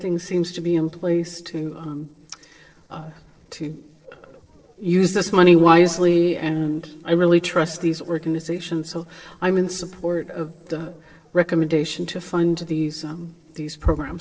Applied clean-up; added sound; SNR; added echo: neural separator model SepFormer DNS4.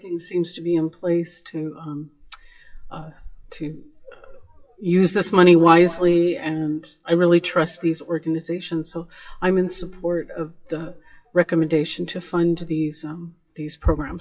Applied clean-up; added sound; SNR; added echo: classical method WPE with log-MMSE.